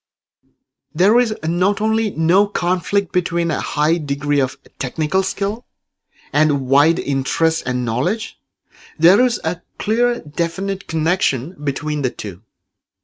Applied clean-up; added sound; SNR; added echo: neural mask model RNNoise.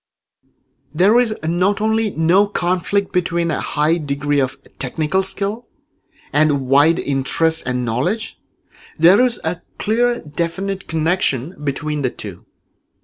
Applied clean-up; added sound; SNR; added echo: none; none; none; none.